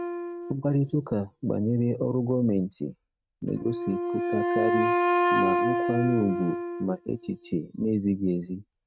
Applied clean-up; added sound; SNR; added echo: neural mask model RNNoise.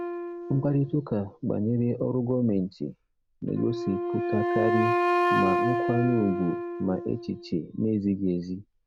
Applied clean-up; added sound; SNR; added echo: none; Wind instrument, woodwind instrument; 2 dB; none.